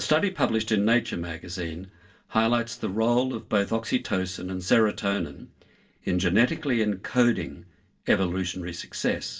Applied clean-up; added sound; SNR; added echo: none; Whoosh, swoosh, swish; 19 dB; reverberation time 0.2 s.